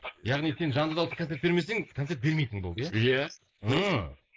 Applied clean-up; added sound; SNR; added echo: neural mask model Resemble Enhance denoiser.